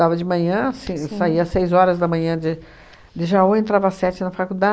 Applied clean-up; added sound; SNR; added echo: none; none; none; none.